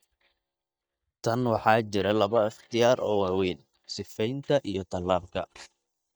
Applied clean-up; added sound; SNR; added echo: neural mask model DeepFilterNet 3.